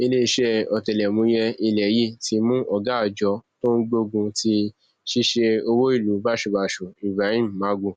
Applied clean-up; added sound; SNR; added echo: none; none; none; none.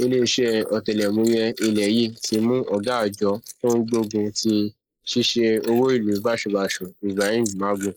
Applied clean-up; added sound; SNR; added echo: neural mask model Resemble Enhance denoiser.